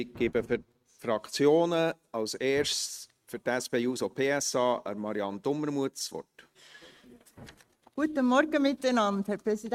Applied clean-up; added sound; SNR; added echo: neural mask model RNNoise.